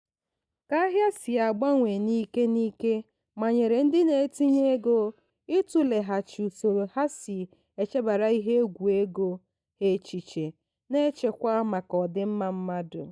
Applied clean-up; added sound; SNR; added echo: neural mask model DeepFilterNet 3.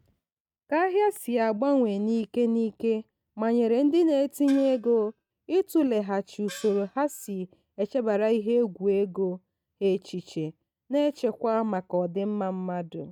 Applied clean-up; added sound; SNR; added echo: neural mask model RNNoise.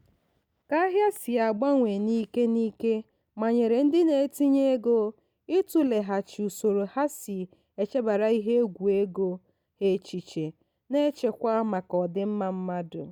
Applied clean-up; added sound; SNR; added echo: none; none; none; none.